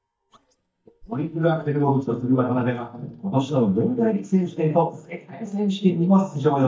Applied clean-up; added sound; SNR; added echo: neural mask model DeepFilterNet 3.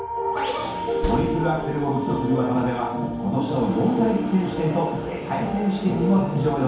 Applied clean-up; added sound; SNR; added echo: none; Train; 17 dB; reverberation time 1.0 s.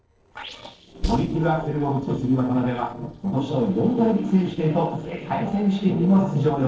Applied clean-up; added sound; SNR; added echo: neural separator model SepFormer DNS4.